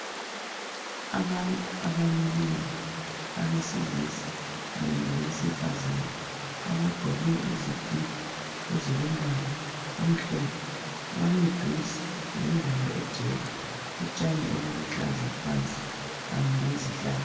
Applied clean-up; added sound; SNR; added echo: none; Water; 6 dB; reverberation time 2.1 s.